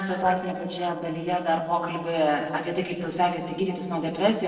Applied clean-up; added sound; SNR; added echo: neural separator model SepFormer DNS4.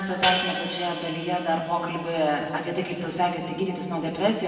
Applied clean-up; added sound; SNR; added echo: none; Hi-hat; 7 dB; reverberation time 2.1 s.